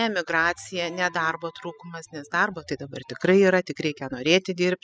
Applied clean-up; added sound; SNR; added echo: classical method spectral subtraction.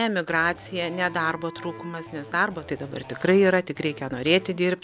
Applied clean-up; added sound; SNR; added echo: none; Wind instrument, woodwind instrument + Electric guitar / Bass guitar; 18 dB; none.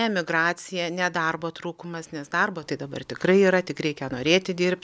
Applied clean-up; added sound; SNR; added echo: none; none; none; none.